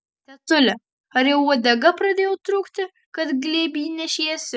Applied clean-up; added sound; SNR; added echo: none; none; none; none.